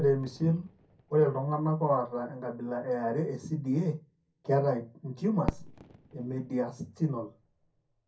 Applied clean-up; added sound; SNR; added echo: none; Fireworks; 15 dB; reverberation time 0.3 s.